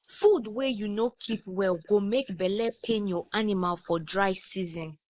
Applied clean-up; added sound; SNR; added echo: neural mask model Resemble Enhance denoiser.